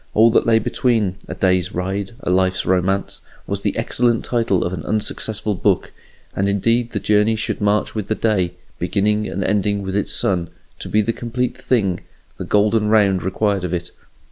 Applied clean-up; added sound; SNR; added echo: none; none; none; none.